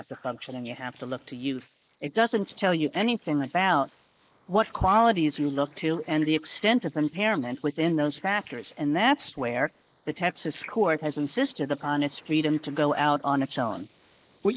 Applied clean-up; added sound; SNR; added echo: neural mask model Resemble Enhance denoiser.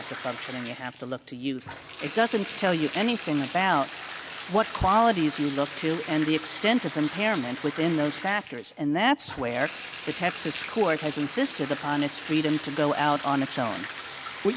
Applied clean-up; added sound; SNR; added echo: none; Bathtub (filling or washing); 11 dB; none.